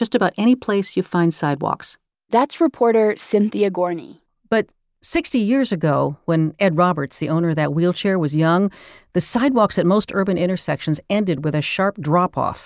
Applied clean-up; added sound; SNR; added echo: none; none; none; none.